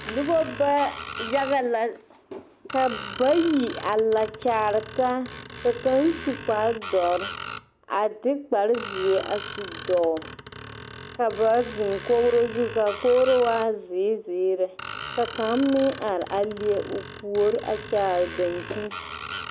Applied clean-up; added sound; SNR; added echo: none; Screech; 12 dB; none.